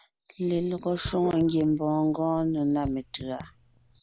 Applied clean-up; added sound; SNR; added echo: none; Raindrop / Drip; 17 dB; none.